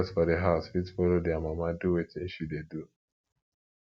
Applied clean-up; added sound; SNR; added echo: none; none; none; none.